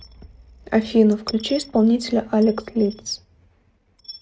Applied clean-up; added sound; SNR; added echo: neural mask model RNNoise.